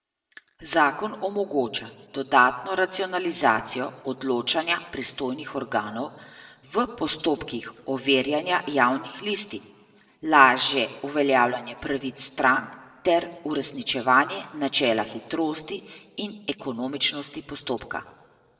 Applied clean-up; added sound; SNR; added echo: none; none; none; reverberation time 1.1 s.